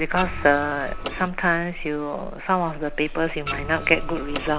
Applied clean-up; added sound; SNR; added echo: none; Printer + Buzz; 7 dB; none.